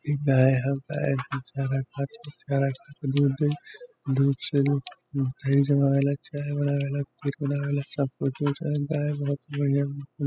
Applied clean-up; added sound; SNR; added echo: classical method spectral subtraction.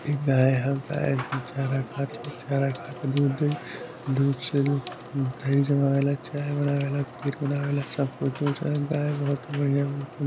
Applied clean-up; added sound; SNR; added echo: none; Bell + Sink (filling or washing) / Water tap, faucet / Water; 14 dB; none.